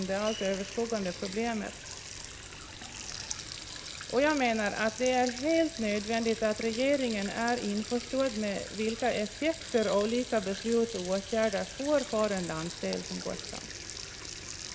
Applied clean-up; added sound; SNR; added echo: none; Sink (filling or washing); 11 dB; none.